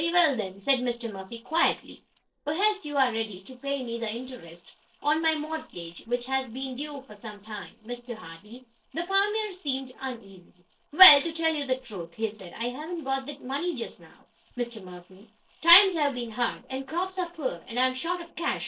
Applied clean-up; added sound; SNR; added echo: neural separator model SepFormer DNS4.